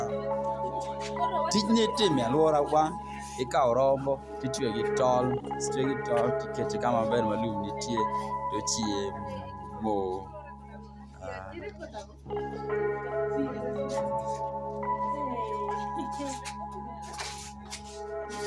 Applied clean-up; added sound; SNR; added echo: none; Piano; 2 dB; none.